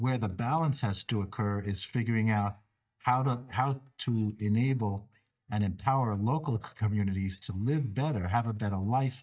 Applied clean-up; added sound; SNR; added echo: neural mask model DeepFilterNet 3.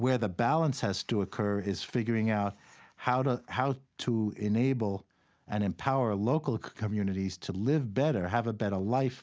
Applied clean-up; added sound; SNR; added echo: none; none; none; none.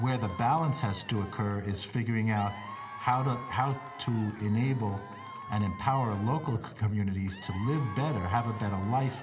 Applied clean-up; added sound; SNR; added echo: none; Applause / Crowd / Cheering; 14 dB; reverberation time 2.5 s.